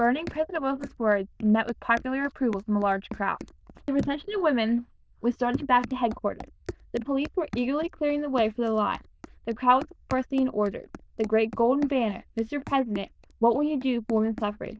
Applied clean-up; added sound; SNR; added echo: neural diffusion model UNIVERSE++.